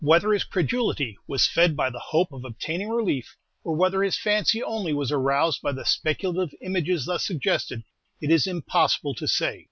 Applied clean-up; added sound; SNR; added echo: none; none; none; none.